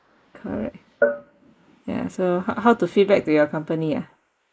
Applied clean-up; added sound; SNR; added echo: neural mask model Resemble Enhance denoiser.